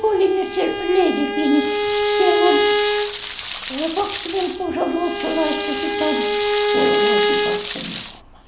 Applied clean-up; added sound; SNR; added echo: none; Rain + Bowed string instrument; -2 dB; none.